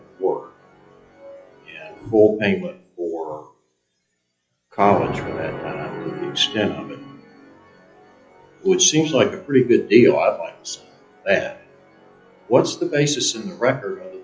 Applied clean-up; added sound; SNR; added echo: classical method WPE with log-MMSE.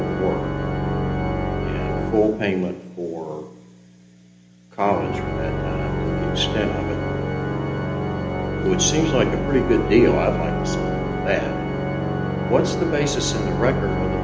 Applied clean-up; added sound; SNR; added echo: none; Organ; 0 dB; reverberation time 0.8 s.